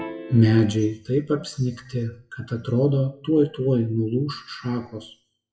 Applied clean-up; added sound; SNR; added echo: classical method WPE with log-MMSE.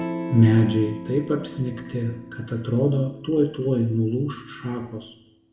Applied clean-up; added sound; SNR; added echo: none; Electric guitar / Strum; 13 dB; reverberation time 0.8 s.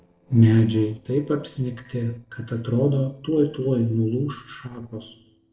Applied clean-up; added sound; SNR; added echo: neural separator model SepFormer DNS4.